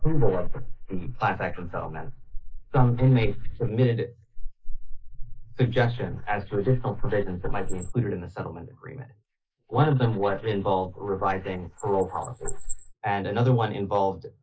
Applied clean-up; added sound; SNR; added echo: neural mask model Resemble Enhance denoiser.